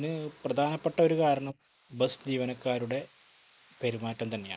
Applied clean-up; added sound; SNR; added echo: neural mask model Resemble Enhance denoiser.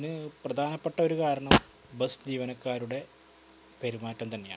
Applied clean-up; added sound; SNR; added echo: none; Fart; -3 dB; none.